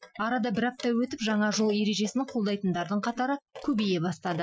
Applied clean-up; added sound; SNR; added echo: classical method Wiener filter.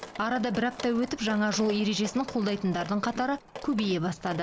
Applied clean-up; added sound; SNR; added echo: none; Drip + Chewing, mastication; 16 dB; none.